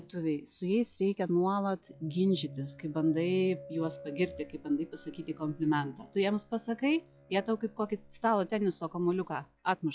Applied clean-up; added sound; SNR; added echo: classical method log-MMSE.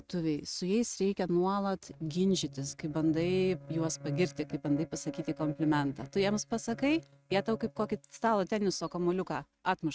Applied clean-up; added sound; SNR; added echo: neural mask model RNNoise.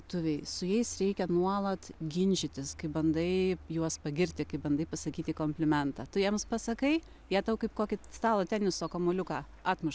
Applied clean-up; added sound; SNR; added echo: none; none; none; none.